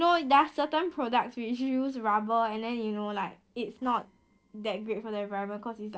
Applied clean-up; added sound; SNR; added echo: neural separator model SepFormer DNS4.